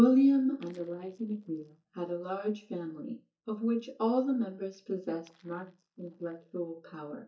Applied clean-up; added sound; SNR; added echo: neural mask model DeepFilterNet 3.